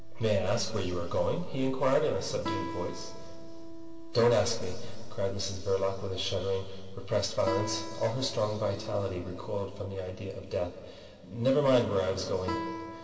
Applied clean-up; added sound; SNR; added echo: none; Guitar; 14 dB; reverberation time 2.4 s.